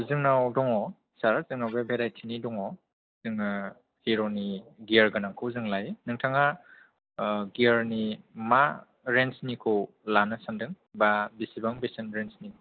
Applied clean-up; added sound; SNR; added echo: neural mask model DeepFilterNet 3.